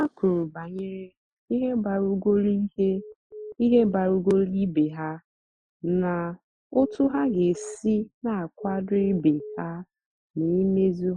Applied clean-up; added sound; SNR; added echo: classical method Wiener filter.